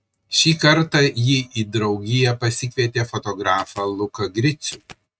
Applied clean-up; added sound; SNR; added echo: neural mask model RNNoise.